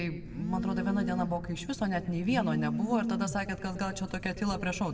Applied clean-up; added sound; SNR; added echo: none; Telephone; 4 dB; reverberation time 1.2 s.